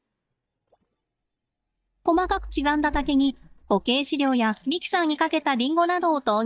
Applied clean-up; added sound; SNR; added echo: neural mask model DeepFilterNet 3.